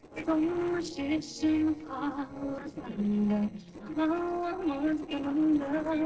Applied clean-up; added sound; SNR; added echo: neural separator model SepFormer DNS4.